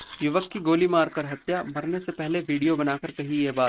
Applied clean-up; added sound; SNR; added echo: neural mask model RNNoise.